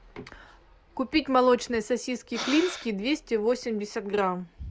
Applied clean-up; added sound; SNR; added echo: none; Breathing; 9 dB; none.